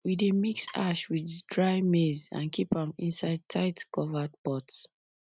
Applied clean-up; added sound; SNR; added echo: neural mask model RNNoise.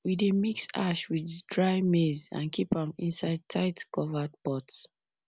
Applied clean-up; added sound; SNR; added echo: none; none; none; none.